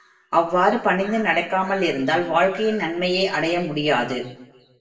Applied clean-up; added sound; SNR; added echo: none; none; none; reverberation time 0.6 s.